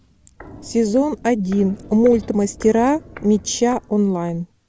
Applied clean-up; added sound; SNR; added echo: none; Walk, footsteps; 20 dB; none.